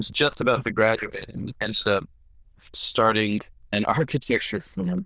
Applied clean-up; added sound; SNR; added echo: neural diffusion model UNIVERSE++.